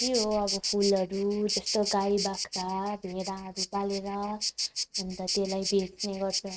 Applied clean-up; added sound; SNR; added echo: neural mask model RNNoise.